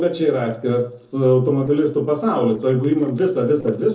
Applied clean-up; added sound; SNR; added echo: neural separator model SepFormer DNS4.